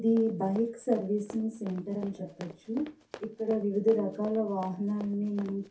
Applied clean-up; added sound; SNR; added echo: none; Run; 18 dB; reverberation time 0.3 s.